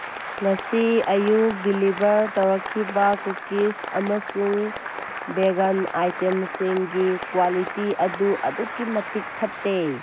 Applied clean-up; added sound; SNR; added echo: none; Applause; 10 dB; none.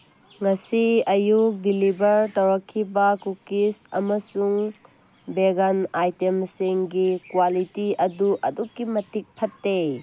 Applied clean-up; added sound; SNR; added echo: none; none; none; none.